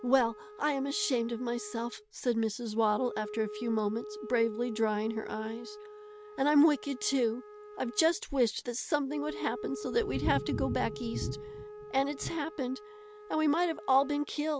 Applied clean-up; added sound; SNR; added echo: none; Wind instrument, woodwind instrument; 14 dB; none.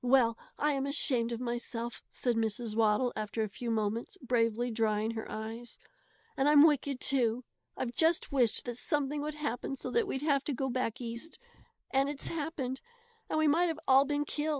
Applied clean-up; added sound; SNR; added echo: neural mask model Resemble Enhance denoiser.